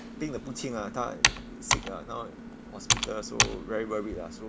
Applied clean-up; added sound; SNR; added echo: none; Computer keyboard; -4 dB; none.